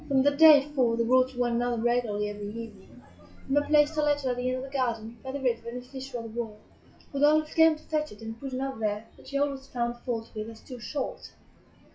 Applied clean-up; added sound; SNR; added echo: classical method WPE with log-MMSE.